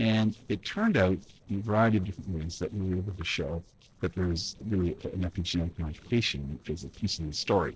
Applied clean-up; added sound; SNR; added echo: neural separator model SepFormer DNS4.